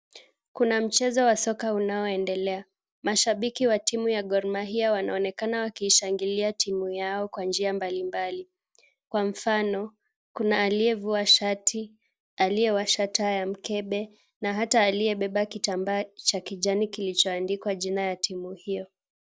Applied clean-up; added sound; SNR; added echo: none; none; none; none.